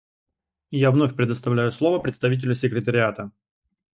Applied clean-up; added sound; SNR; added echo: neural mask model DeepFilterNet 3.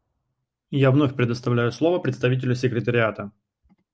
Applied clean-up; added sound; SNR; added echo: none; none; none; none.